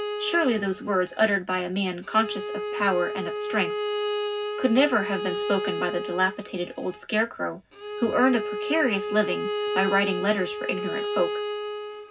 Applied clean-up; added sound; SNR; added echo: none; Bowed string instrument; 5 dB; reverberation time 0.4 s.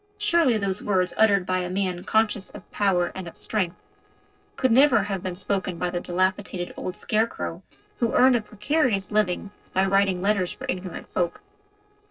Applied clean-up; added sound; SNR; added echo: neural separator model SepFormer DNS4.